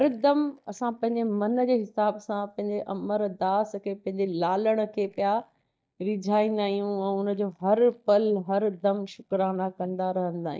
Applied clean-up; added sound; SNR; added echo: neural mask model DeepFilterNet 3.